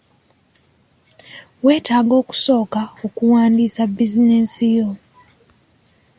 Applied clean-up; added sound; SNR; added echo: none; none; none; none.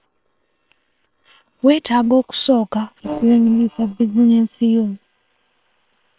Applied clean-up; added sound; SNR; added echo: neural separator model SepFormer WHAM!.